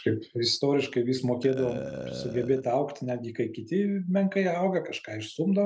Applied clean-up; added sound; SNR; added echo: none; Burping, eructation; 14 dB; none.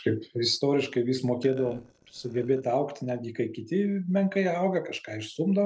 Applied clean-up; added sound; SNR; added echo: neural separator model SepFormer DNS4.